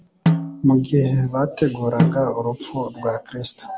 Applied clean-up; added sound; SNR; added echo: none; Snare drum; 4 dB; none.